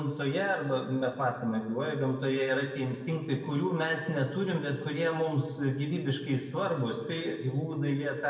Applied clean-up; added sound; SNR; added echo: none; none; none; reverberation time 1.2 s.